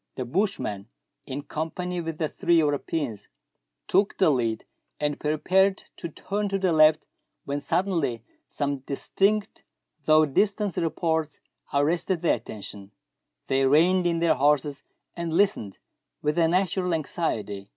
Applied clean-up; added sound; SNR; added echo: none; none; none; none.